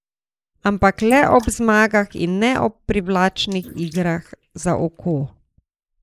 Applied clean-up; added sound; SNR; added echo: neural mask model Resemble Enhance denoiser.